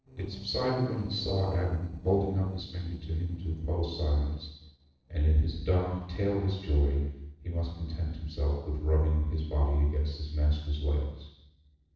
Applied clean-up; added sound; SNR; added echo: neural separator model SepFormer DNS4.